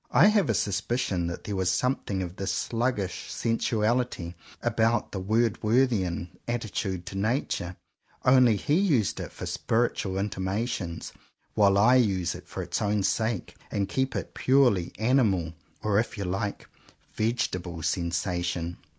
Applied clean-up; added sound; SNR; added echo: none; none; none; none.